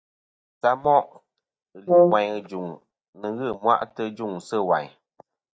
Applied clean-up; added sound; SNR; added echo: neural mask model DeepFilterNet 3.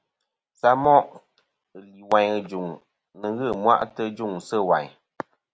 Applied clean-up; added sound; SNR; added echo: none; none; none; none.